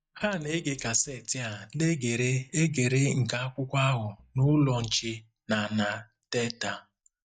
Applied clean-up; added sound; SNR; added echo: neural mask model DeepFilterNet 3.